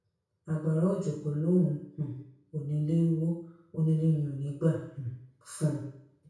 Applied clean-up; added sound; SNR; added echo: none; none; none; reverberation time 0.6 s.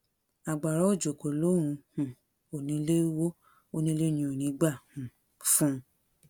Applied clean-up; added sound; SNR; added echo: none; none; none; none.